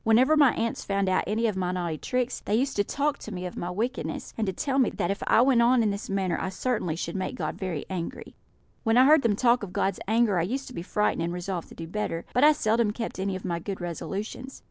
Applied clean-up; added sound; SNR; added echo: none; none; none; none.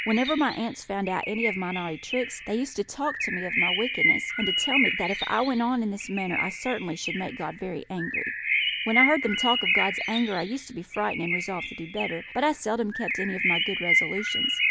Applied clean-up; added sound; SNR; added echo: none; Bird; 0 dB; none.